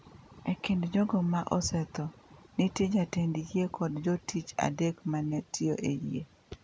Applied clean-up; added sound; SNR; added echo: none; none; none; none.